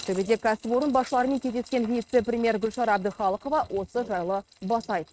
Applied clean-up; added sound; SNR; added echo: neural mask model RNNoise.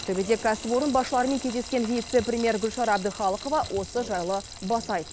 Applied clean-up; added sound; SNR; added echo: none; Frying (food); 14 dB; none.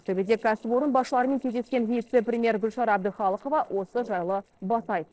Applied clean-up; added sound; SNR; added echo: neural separator model SepFormer DNS4.